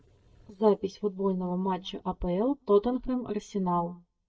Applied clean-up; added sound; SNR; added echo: neural mask model DeepFilterNet 3.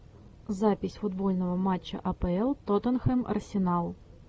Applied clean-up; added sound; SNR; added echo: none; none; none; none.